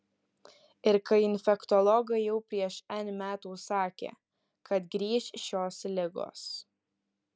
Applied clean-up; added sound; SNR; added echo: none; none; none; none.